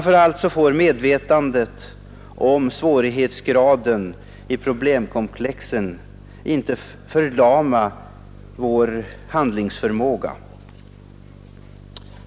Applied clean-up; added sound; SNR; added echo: none; none; none; none.